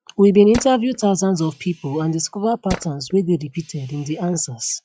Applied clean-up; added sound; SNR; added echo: classical method log-MMSE.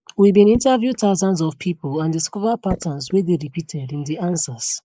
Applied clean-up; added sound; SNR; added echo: neural mask model Resemble Enhance denoiser.